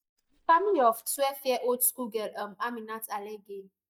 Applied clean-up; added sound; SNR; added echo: neural mask model DeepFilterNet 3.